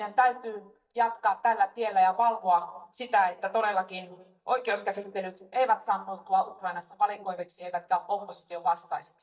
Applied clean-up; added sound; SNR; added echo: neural mask model DeepFilterNet 3.